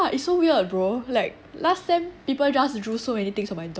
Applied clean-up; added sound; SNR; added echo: none; none; none; none.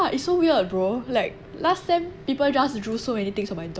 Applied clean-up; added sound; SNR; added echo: none; Rain; 19 dB; none.